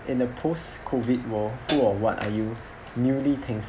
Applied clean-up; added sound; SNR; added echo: none; Hi-hat; 8 dB; none.